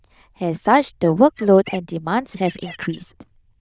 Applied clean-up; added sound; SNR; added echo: neural diffusion model UNIVERSE++.